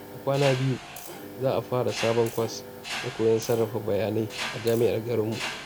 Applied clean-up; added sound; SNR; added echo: none; Mechanisms; 10 dB; none.